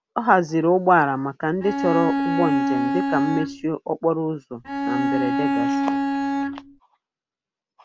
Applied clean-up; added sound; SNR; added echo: none; Bowed string instrument; -1 dB; none.